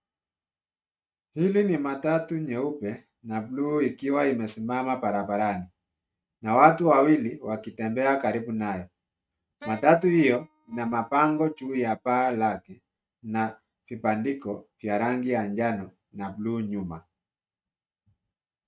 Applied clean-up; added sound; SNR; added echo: neural mask model RNNoise.